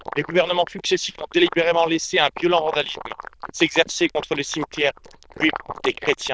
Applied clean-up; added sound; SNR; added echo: neural diffusion model UNIVERSE++.